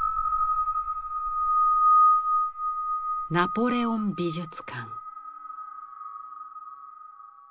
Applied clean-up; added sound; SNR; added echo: none; none; none; none.